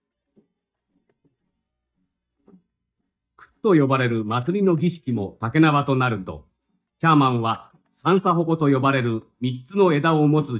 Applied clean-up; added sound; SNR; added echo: neural mask model DeepFilterNet 3.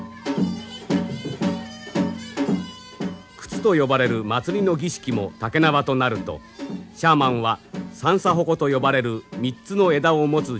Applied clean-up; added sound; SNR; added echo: none; none; none; none.